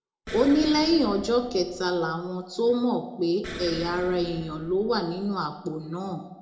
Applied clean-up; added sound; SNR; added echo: none; Explosion; 15 dB; reverberation time 0.6 s.